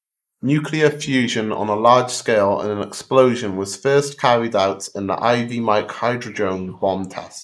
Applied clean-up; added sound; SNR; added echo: neural mask model Resemble Enhance denoiser.